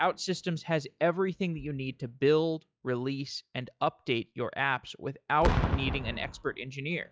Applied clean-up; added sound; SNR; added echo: classical method log-MMSE.